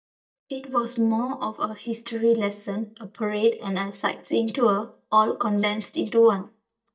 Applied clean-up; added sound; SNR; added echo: neural mask model DeepFilterNet 3.